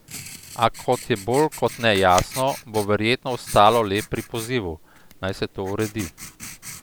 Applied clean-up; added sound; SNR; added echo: none; Writing; 16 dB; none.